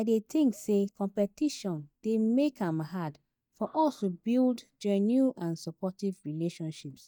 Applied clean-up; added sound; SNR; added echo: neural mask model DeepFilterNet 3.